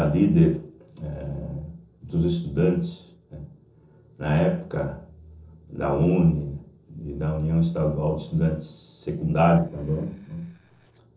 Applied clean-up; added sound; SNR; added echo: neural separator model SepFormer DNS4.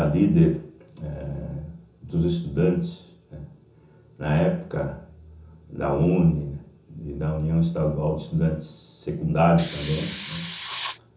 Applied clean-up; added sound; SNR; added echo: none; Hiss; 10 dB; reverberation time 0.7 s.